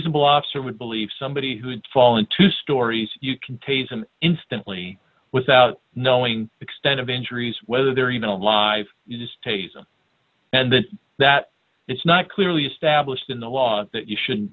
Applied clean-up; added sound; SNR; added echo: none; none; none; none.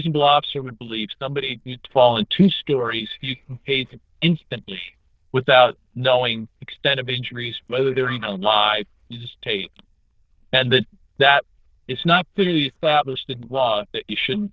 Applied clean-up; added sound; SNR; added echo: neural diffusion model UNIVERSE++.